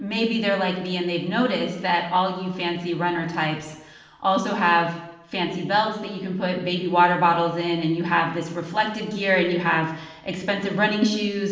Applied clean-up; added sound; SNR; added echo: none; none; none; reverberation time 0.9 s.